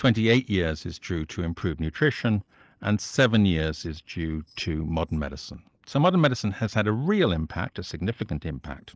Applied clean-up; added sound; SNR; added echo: neural separator model SepFormer DNS4.